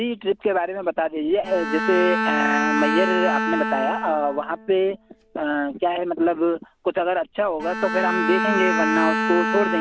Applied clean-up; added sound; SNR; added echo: none; Bowed string instrument; 3 dB; none.